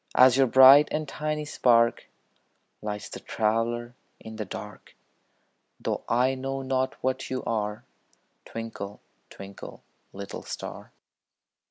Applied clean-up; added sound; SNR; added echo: none; none; none; none.